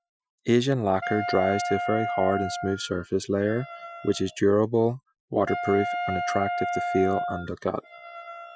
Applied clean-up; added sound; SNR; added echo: classical method Wiener filter.